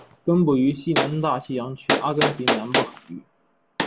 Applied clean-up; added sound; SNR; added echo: none; Gunshot, gunfire; 2 dB; none.